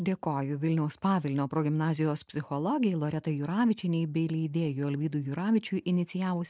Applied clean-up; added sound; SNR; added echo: neural mask model Resemble Enhance denoiser.